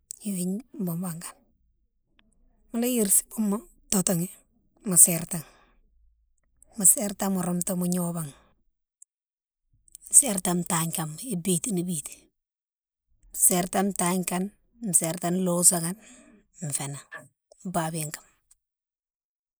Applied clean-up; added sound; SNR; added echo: neural mask model Resemble Enhance denoiser.